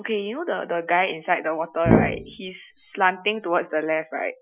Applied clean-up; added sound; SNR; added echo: classical method Wiener filter.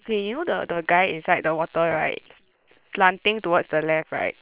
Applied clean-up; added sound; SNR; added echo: neural separator model SepFormer WHAM!.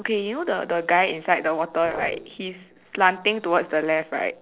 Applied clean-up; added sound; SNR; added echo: neural separator model SepFormer DNS4.